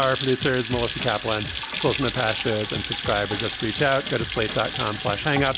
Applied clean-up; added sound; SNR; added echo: none; Sink (filling or washing) / Water tap, faucet / Splash, splatter; 0 dB; none.